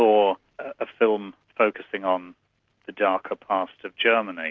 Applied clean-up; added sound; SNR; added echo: none; none; none; none.